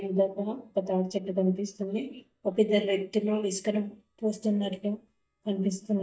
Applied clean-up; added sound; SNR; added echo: neural mask model DeepFilterNet 3.